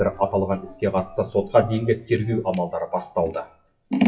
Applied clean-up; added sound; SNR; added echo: classical method WPE with log-MMSE.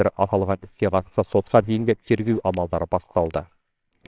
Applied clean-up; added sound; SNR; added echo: neural separator model SepFormer WHAMR!.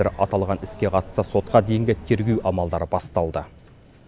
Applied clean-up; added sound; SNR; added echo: none; none; none; none.